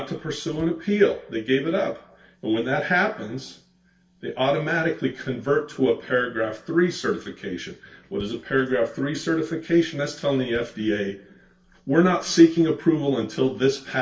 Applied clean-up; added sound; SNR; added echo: neural separator model SepFormer DNS4.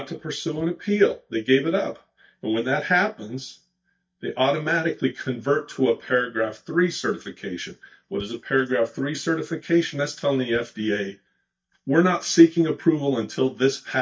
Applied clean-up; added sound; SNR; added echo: neural mask model DeepFilterNet 3.